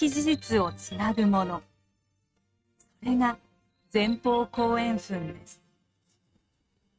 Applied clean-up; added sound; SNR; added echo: neural mask model RNNoise.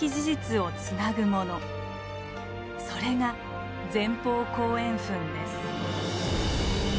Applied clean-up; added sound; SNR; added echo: none; none; none; none.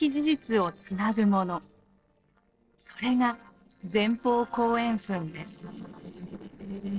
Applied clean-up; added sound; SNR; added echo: neural separator model SepFormer DNS4.